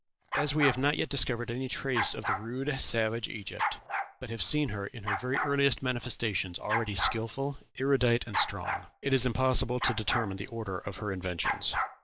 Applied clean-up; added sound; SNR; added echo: none; Bark; 7 dB; none.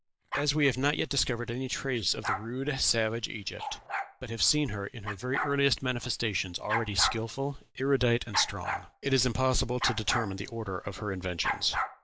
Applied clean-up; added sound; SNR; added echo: neural mask model Resemble Enhance denoiser.